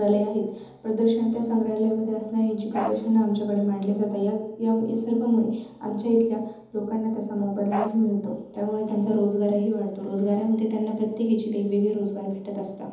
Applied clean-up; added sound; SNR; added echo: none; Bark; 7 dB; reverberation time 1.3 s.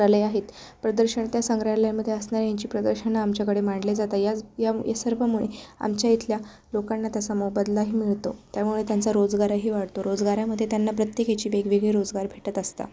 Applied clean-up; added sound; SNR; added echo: none; none; none; none.